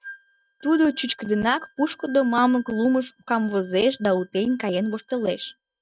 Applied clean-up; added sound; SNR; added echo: neural mask model RNNoise.